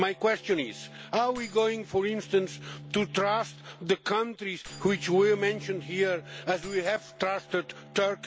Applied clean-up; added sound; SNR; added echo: none; Bowed string instrument + Keys jangling; 18 dB; none.